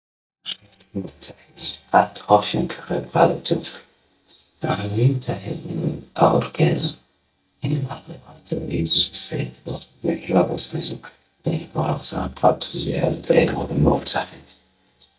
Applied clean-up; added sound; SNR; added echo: neural mask model DeepFilterNet 3.